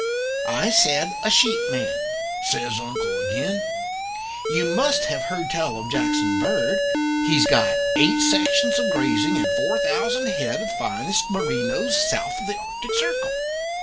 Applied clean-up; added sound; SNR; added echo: none; Alarm; -2 dB; reverberation time 1.5 s.